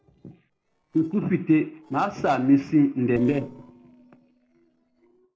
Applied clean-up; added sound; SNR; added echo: neural separator model SepFormer DNS4.